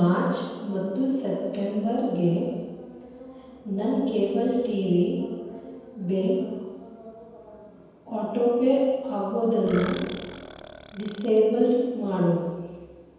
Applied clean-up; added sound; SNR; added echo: none; Burping, eructation; 14 dB; reverberation time 1.2 s.